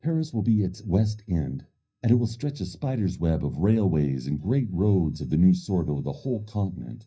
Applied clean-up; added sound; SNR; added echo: neural mask model DeepFilterNet 3.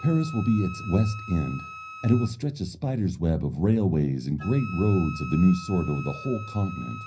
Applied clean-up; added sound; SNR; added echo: none; Wind instrument, woodwind instrument; 16 dB; reverberation time 0.4 s.